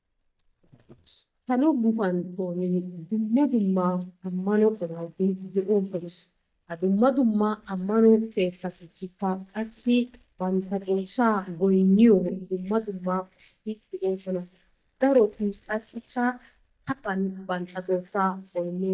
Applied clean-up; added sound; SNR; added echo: neural mask model DeepFilterNet 3.